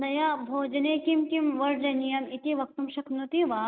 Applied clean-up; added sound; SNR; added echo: neural mask model RNNoise.